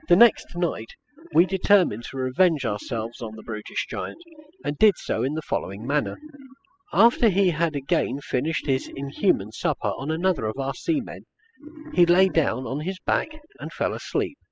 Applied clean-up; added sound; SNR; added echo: classical method spectral subtraction.